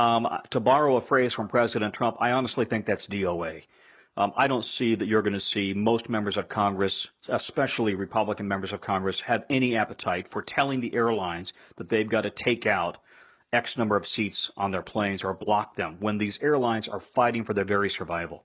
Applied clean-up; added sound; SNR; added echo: none; none; none; none.